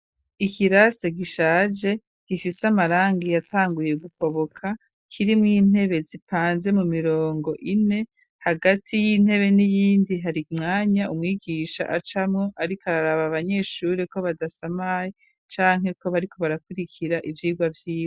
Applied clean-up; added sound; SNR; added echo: neural mask model Resemble Enhance denoiser.